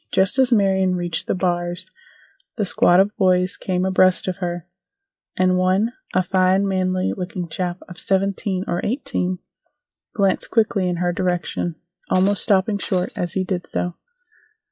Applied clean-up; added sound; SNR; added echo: classical method log-MMSE.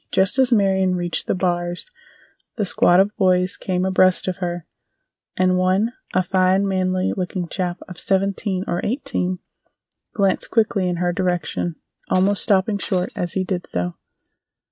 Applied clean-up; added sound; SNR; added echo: neural mask model RNNoise.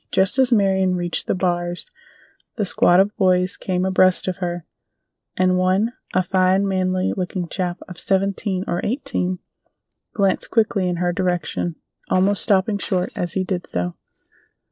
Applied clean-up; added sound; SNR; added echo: neural separator model SepFormer DNS4.